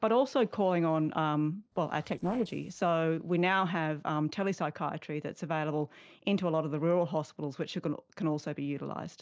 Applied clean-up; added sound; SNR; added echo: neural separator model SepFormer DNS4.